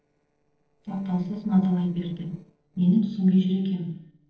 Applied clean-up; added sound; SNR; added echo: neural separator model SepFormer DNS4.